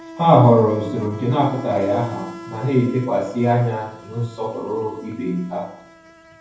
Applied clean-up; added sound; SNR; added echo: none; Insect; 18 dB; reverberation time 0.9 s.